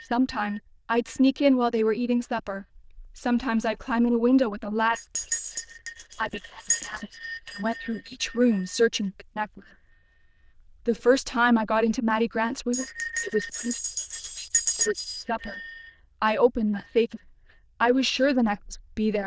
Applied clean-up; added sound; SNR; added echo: neural diffusion model UNIVERSE++.